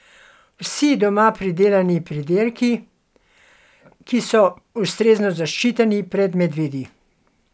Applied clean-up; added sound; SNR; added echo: none; none; none; none.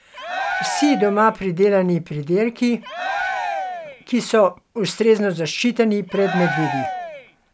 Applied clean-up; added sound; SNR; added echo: none; Cheering; 6 dB; none.